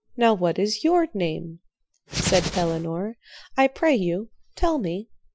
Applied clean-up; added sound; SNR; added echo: classical method Wiener filter.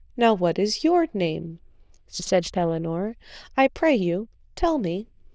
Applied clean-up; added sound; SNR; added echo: neural diffusion model UNIVERSE++.